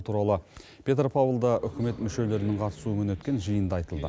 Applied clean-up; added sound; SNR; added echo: none; none; none; none.